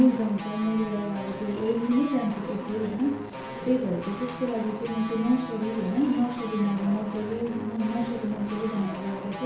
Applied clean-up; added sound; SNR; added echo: none; Guitar; 10 dB; reverberation time 0.5 s.